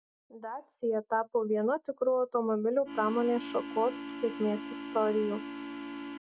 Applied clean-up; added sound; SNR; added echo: none; Organ; 9 dB; none.